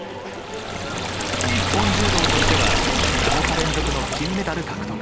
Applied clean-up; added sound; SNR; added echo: none; Liquid; -5 dB; none.